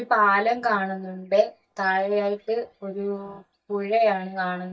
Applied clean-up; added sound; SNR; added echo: neural mask model DeepFilterNet 3.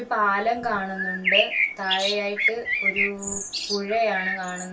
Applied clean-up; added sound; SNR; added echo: none; Bird; 0 dB; reverberation time 0.2 s.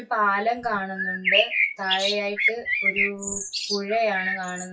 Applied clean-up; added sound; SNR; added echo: classical method WPE with log-MMSE.